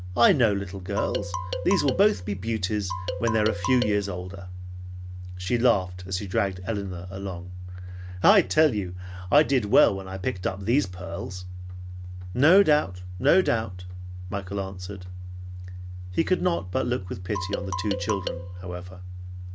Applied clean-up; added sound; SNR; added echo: none; Marimba, xylophone; 8 dB; none.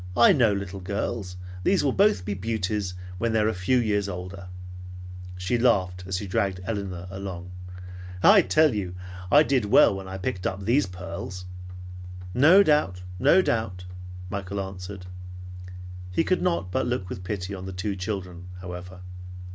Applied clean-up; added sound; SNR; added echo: none; none; none; none.